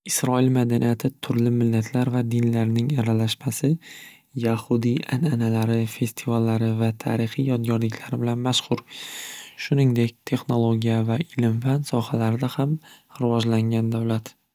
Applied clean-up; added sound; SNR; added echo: none; none; none; none.